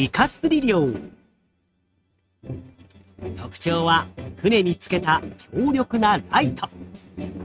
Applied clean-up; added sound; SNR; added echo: neural mask model RNNoise.